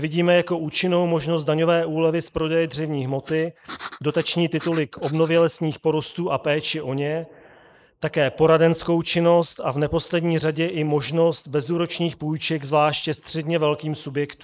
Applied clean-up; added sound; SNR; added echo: neural mask model Resemble Enhance denoiser.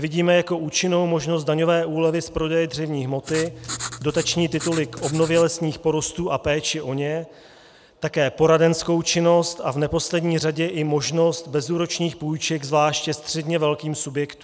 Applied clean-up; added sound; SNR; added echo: none; Writing; 11 dB; none.